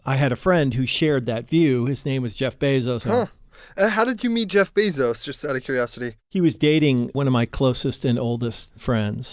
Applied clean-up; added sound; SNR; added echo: none; none; none; none.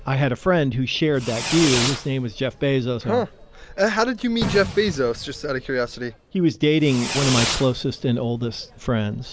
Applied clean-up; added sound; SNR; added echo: none; Fireworks; 9 dB; none.